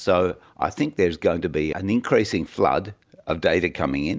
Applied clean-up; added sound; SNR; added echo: none; none; none; none.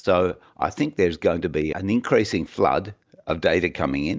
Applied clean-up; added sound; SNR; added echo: neural mask model DeepFilterNet 3.